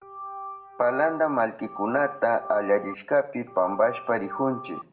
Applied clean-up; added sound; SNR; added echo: none; Organ; 12 dB; reverberation time 0.6 s.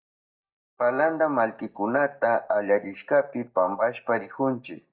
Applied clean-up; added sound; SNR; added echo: neural mask model DeepFilterNet 3.